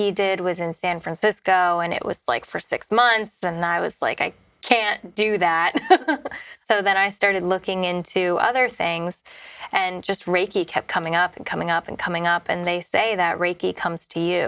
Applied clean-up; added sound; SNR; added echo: none; none; none; none.